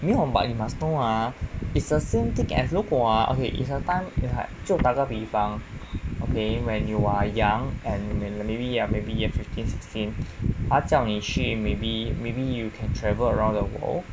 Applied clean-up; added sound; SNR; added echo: none; none; none; none.